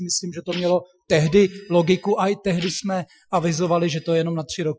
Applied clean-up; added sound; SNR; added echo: classical method Wiener filter.